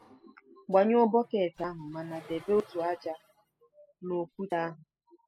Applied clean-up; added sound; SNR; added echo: classical method spectral subtraction.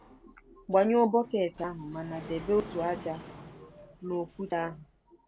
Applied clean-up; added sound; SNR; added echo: none; Sliding door; 17 dB; none.